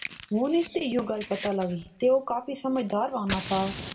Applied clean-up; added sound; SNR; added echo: none; Fire; 9 dB; reverberation time 0.4 s.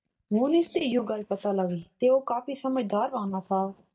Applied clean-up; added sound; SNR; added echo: neural mask model DeepFilterNet 3.